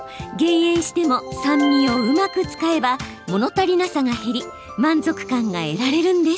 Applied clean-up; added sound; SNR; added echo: none; none; none; none.